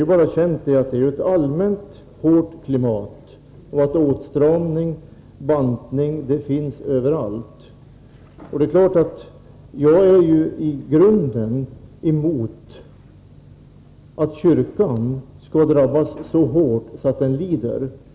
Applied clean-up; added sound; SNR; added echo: none; none; none; none.